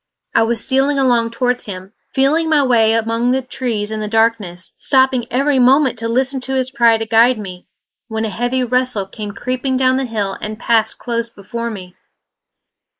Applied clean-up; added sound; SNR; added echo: neural mask model Resemble Enhance denoiser.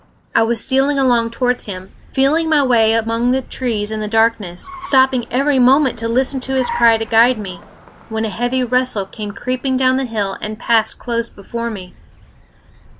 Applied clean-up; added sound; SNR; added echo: none; Car; 19 dB; none.